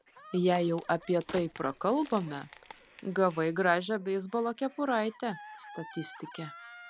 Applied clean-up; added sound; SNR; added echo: none; Crack + Gasp; 18 dB; none.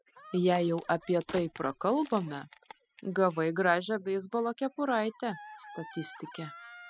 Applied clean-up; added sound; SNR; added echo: classical method spectral subtraction.